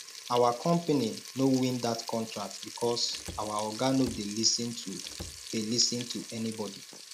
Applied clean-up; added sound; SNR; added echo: none; Slam / Wood + Frying (food); 12 dB; none.